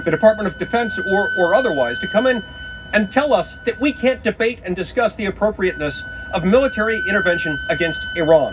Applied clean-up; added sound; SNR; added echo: none; Wind instrument, woodwind instrument; 10 dB; reverberation time 0.4 s.